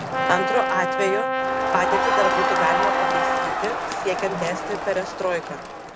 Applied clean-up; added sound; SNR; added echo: none; Brass instrument + Crowd; -3 dB; none.